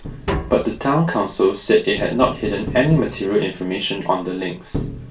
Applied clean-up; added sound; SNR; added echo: none; Tap; 11 dB; reverberation time 0.2 s.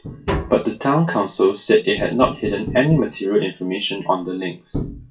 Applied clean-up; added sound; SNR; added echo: classical method WPE with log-MMSE.